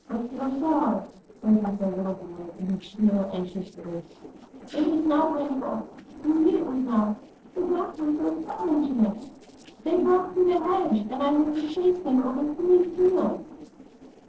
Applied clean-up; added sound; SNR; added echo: neural separator model SepFormer DNS4.